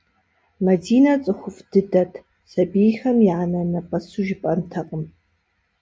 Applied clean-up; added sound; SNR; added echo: none; none; none; none.